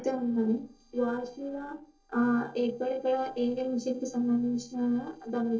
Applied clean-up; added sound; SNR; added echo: neural separator model SepFormer DNS4.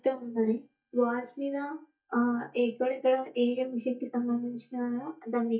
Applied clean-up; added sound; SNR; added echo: neural mask model DeepFilterNet 3.